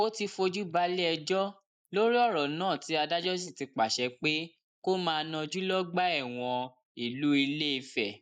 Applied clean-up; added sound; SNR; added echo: neural mask model Resemble Enhance denoiser.